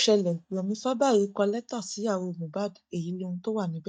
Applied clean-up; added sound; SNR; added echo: neural mask model DeepFilterNet 3.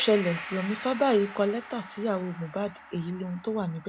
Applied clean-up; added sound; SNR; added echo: none; Gong; 14 dB; none.